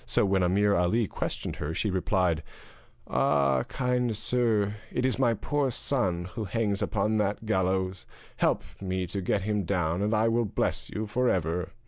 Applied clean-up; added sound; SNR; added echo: none; none; none; none.